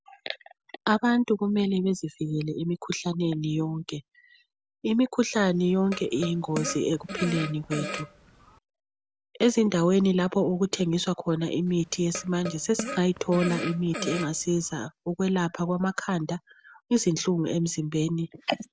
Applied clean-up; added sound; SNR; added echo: none; Fart; 10 dB; none.